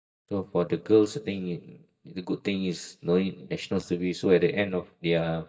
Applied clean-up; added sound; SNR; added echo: neural mask model DeepFilterNet 3.